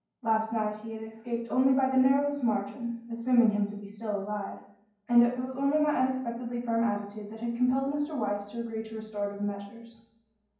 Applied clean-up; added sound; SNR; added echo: none; none; none; reverberation time 0.9 s.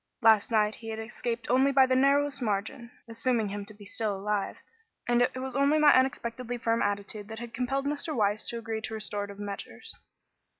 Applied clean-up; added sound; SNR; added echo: none; none; none; none.